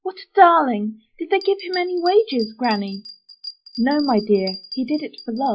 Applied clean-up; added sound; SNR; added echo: classical method log-MMSE.